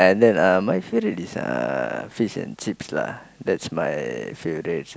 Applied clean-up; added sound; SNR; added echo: none; none; none; none.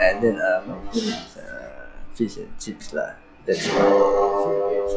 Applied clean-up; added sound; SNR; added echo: classical method log-MMSE.